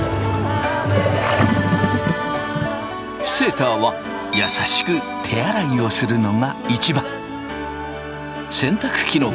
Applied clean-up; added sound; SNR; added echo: none; none; none; none.